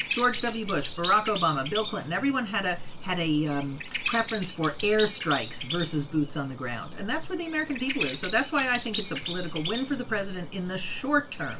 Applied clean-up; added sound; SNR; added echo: none; Bird vocalization, bird call, bird song; 10 dB; reverberation time 0.2 s.